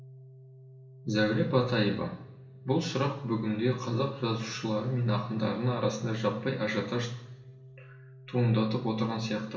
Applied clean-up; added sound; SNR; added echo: none; Organ; 20 dB; reverberation time 0.7 s.